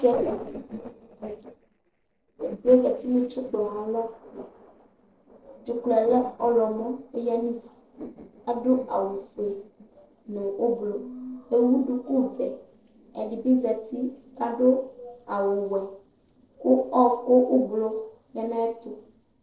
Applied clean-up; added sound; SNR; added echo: neural separator model SepFormer DNS4.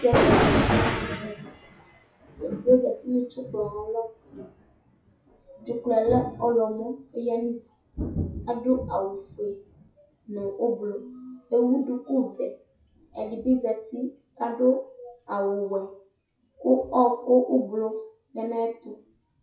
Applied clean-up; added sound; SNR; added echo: classical method WPE with log-MMSE.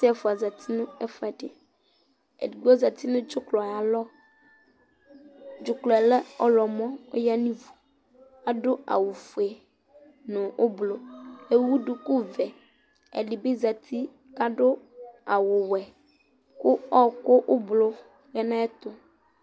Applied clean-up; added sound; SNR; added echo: none; none; none; none.